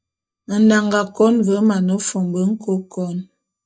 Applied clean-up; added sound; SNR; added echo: neural mask model DeepFilterNet 3.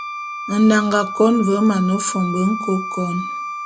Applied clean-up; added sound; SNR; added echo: none; Wind instrument, woodwind instrument; 9 dB; none.